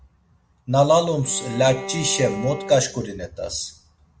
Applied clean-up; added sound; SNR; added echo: none; Bowed string instrument; 13 dB; none.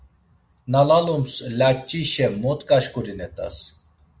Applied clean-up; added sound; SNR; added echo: none; none; none; none.